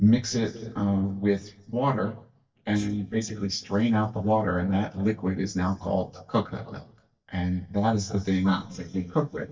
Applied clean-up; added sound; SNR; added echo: neural mask model DeepFilterNet 3.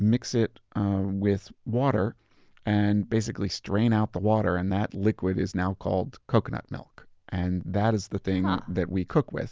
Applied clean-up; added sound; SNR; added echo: none; none; none; none.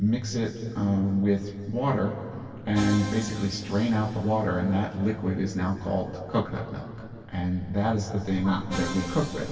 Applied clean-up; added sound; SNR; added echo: none; Musical instrument; 15 dB; reverberation time 2.6 s.